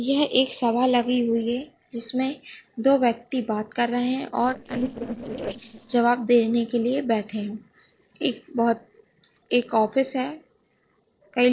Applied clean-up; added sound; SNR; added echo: neural separator model SepFormer DNS4.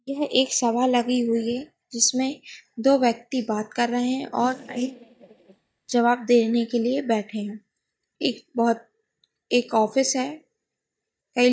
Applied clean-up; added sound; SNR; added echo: neural mask model DeepFilterNet 3.